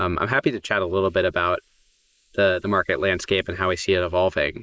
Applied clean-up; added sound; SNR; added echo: neural mask model Resemble Enhance denoiser.